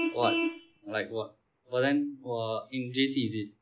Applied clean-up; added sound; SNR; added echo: none; Vehicle horn, car horn, honking; 6 dB; none.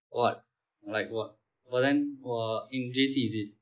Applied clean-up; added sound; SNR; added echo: neural mask model Resemble Enhance denoiser.